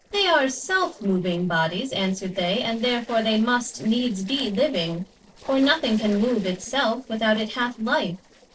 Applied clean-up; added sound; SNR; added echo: neural separator model SepFormer DNS4.